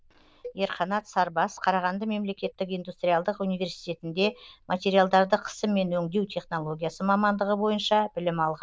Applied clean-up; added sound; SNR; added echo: neural diffusion model UNIVERSE++.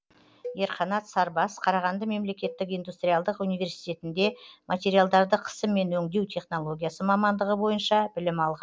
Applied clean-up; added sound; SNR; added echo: none; Cowbell; 19 dB; none.